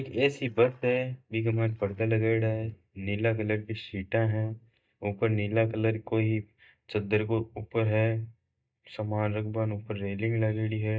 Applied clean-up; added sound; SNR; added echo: neural mask model DeepFilterNet 3.